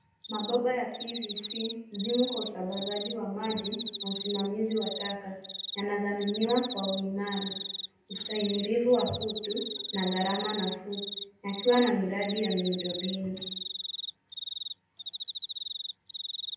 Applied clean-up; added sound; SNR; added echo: none; Cricket; 5 dB; reverberation time 0.8 s.